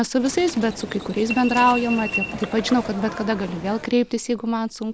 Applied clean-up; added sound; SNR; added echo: none; Subway, metro, underground; 9 dB; none.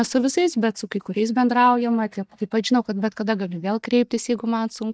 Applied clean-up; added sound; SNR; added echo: neural mask model DeepFilterNet 3.